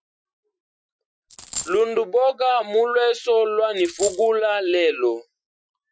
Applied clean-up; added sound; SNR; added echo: classical method Wiener filter.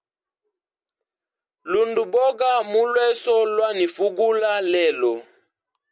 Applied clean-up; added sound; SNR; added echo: none; none; none; none.